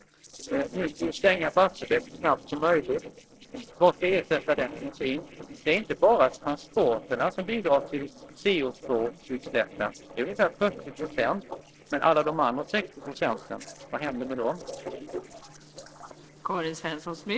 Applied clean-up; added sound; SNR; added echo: neural separator model SepFormer DNS4.